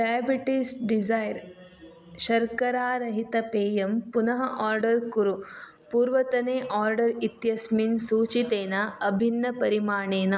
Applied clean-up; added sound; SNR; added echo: none; none; none; none.